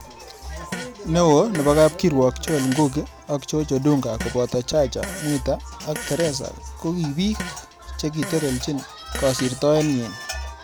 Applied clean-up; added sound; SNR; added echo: none; Fart; 14 dB; none.